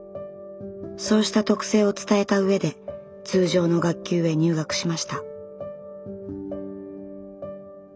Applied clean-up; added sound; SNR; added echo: none; none; none; none.